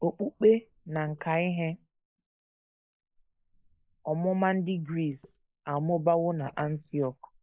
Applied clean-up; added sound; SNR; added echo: neural mask model Resemble Enhance denoiser.